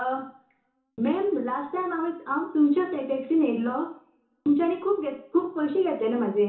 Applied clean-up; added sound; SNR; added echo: none; none; none; reverberation time 0.8 s.